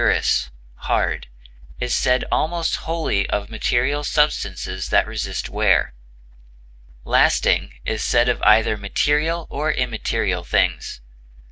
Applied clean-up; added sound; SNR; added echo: none; none; none; none.